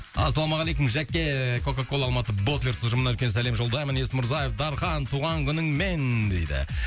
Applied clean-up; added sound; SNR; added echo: none; none; none; none.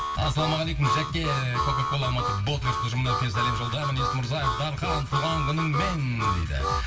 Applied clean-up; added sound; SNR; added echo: none; Harmonica; 3 dB; reverberation time 1.9 s.